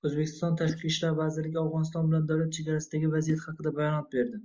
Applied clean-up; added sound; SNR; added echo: neural mask model Resemble Enhance denoiser.